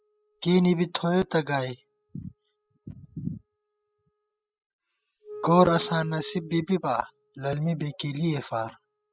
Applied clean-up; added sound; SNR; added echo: classical method spectral subtraction.